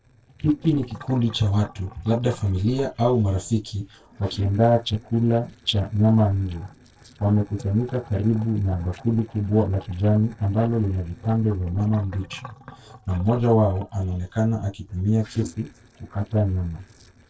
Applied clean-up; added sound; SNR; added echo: neural separator model SepFormer DNS4.